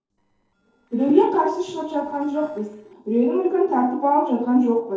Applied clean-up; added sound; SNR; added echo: neural separator model SepFormer DNS4.